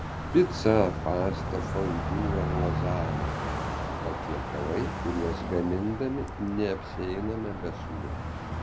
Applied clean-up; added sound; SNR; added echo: none; Car passing by; 2 dB; none.